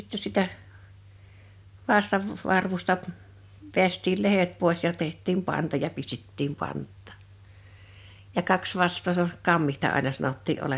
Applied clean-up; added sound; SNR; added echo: none; none; none; none.